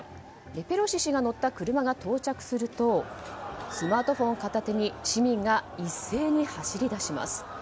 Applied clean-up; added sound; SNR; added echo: none; none; none; none.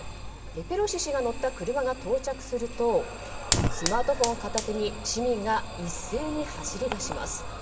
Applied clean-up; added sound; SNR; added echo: none; Fire; 4 dB; reverberation time 2.3 s.